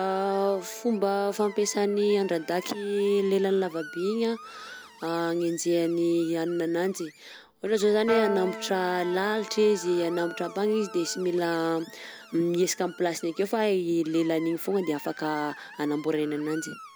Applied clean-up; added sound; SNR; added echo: none; Screech + Piano; 15 dB; none.